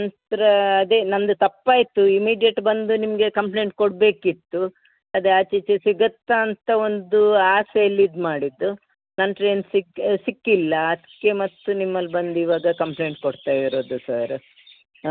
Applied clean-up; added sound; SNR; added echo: none; none; none; none.